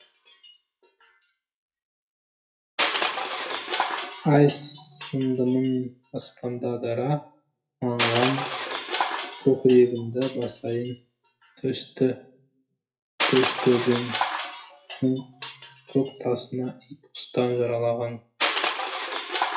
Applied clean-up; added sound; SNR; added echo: classical method WPE with log-MMSE.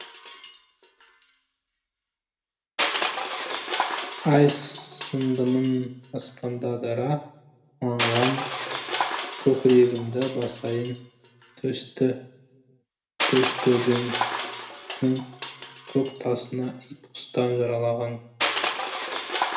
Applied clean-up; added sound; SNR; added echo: none; Crushing; 5 dB; reverberation time 0.9 s.